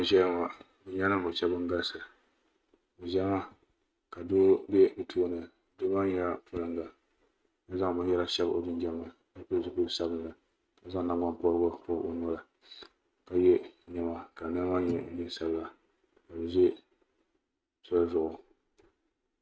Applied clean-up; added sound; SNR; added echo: neural mask model RNNoise.